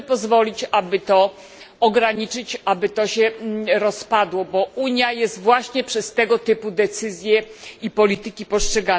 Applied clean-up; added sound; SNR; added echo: none; none; none; none.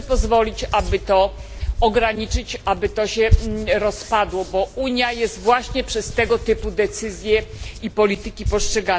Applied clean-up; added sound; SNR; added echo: none; Hands; 6 dB; none.